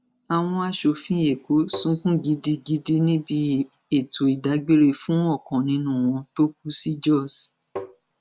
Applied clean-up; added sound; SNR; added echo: none; Tap; 12 dB; none.